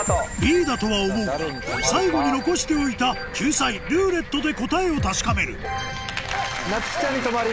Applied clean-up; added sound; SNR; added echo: none; Bird / Frog; 14 dB; none.